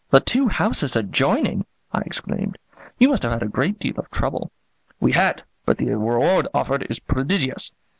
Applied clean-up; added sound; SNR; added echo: none; none; none; none.